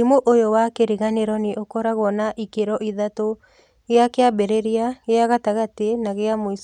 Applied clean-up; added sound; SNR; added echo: none; none; none; none.